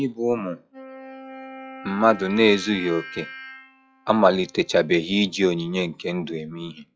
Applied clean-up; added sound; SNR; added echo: classical method log-MMSE.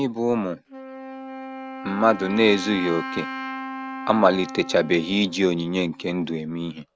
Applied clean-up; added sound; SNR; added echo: none; Wind instrument, woodwind instrument; 12 dB; none.